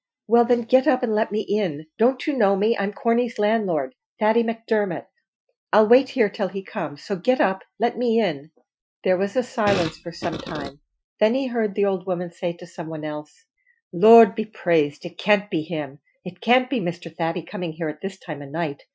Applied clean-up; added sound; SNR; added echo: classical method Wiener filter.